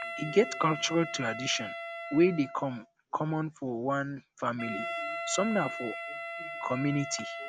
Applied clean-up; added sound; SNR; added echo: none; Wind instrument, woodwind instrument; 8 dB; none.